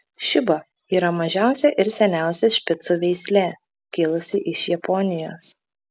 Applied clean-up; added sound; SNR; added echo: none; none; none; none.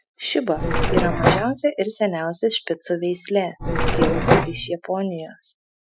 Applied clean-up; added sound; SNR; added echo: classical method Wiener filter.